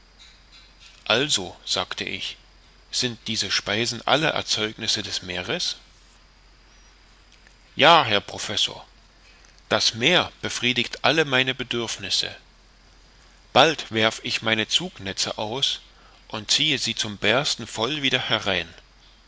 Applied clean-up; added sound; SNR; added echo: none; none; none; none.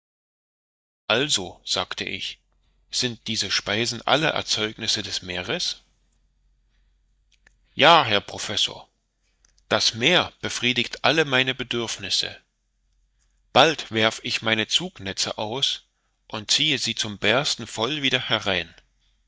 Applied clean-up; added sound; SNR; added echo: neural mask model DeepFilterNet 3.